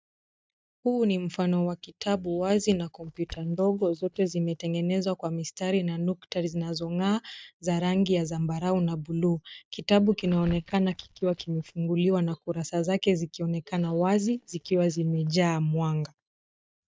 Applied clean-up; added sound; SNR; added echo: neural mask model DeepFilterNet 3.